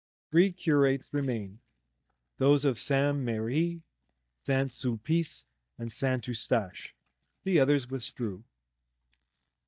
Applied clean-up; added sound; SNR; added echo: neural mask model DeepFilterNet 3.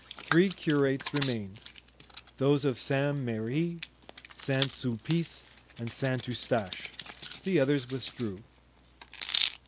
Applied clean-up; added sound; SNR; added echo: none; Hands; 3 dB; none.